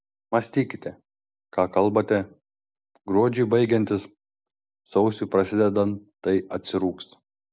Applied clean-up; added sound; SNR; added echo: none; none; none; none.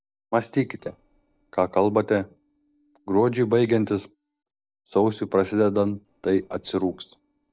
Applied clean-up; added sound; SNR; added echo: neural separator model SepFormer DNS4.